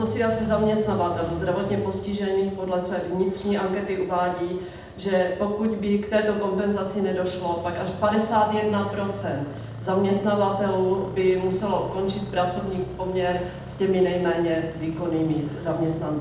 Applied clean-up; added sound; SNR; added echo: none; Engine starting; 13 dB; reverberation time 0.8 s.